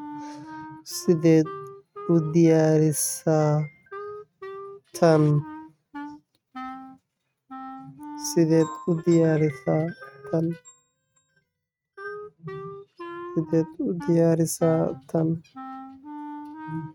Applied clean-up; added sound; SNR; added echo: neural mask model RNNoise.